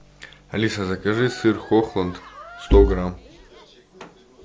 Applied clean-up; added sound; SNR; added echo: none; Cheering; 20 dB; none.